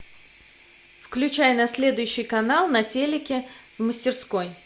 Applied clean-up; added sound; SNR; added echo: none; none; none; none.